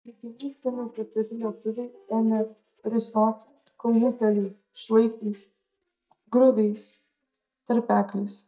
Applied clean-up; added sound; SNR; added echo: neural mask model DeepFilterNet 3.